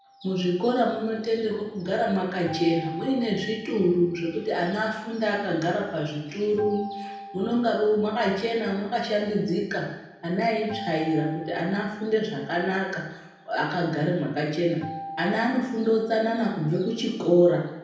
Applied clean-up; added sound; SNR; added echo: none; Acoustic guitar; 18 dB; reverberation time 0.9 s.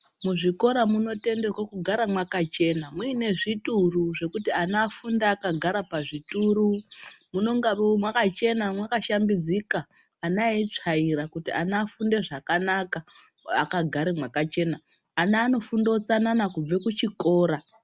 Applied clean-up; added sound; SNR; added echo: none; none; none; none.